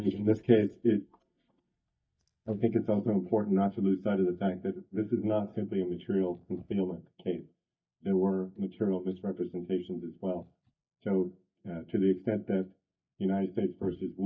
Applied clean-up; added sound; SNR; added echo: neural mask model DeepFilterNet 3.